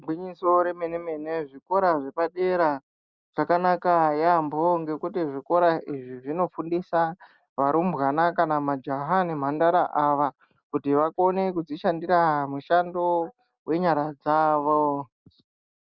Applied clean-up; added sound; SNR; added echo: none; none; none; none.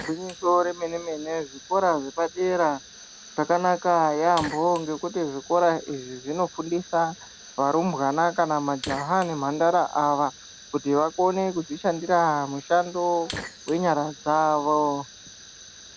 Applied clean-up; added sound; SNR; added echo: none; Fire; 18 dB; none.